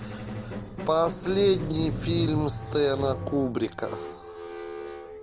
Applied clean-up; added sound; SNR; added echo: none; Squeak; 6 dB; none.